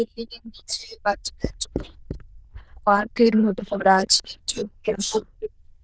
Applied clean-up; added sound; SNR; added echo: neural diffusion model UNIVERSE++.